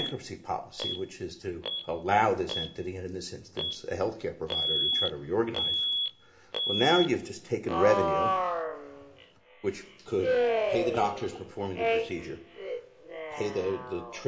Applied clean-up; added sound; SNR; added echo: none; Alarm; 1 dB; reverberation time 0.5 s.